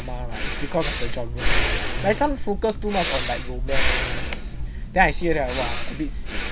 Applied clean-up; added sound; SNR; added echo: none; Breathing; -3 dB; none.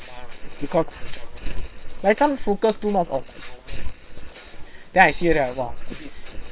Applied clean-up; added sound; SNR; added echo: neural separator model SepFormer WHAM!.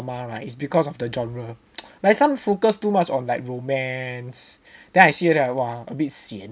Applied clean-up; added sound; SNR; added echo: none; none; none; none.